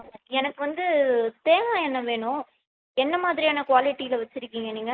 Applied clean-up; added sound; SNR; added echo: neural mask model Resemble Enhance denoiser.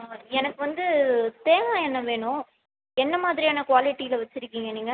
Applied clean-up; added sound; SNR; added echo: none; none; none; none.